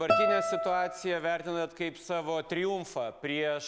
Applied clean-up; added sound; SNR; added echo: none; Guitar; 2 dB; none.